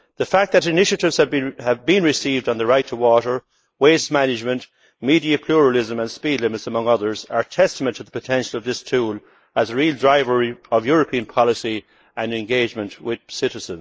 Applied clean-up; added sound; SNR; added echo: neural mask model Resemble Enhance denoiser.